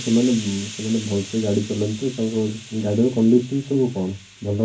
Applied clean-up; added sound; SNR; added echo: none; Hiss; 17 dB; reverberation time 0.4 s.